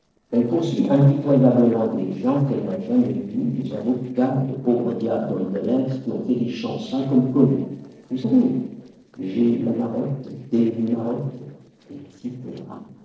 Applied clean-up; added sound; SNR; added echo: neural separator model SepFormer DNS4.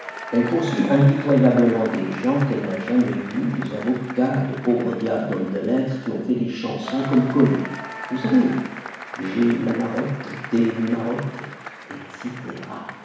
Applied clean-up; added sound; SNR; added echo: none; Applause / Crowd / Cheering; 14 dB; reverberation time 1.1 s.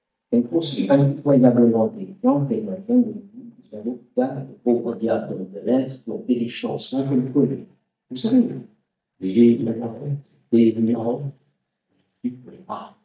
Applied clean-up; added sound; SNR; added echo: neural mask model DeepFilterNet 3.